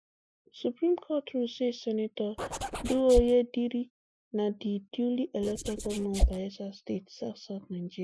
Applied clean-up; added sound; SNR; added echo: neural mask model Resemble Enhance denoiser.